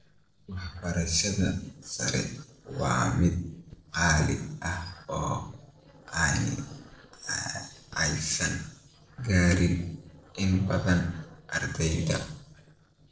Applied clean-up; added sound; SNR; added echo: neural separator model SepFormer DNS4.